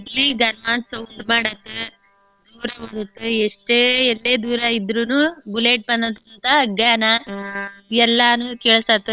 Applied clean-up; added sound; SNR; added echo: neural separator model SepFormer WHAM!.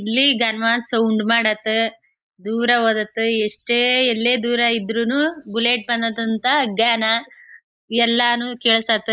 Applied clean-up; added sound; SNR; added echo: neural mask model Resemble Enhance denoiser.